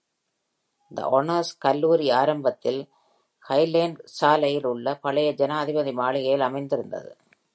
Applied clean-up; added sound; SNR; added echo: none; none; none; none.